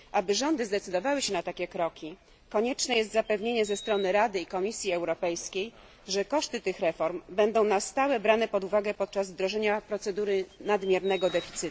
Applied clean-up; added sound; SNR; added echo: none; Bird vocalization, bird call, bird song; 18 dB; none.